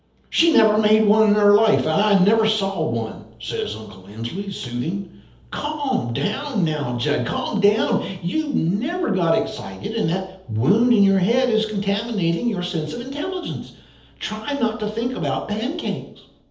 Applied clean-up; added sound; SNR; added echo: none; none; none; reverberation time 0.8 s.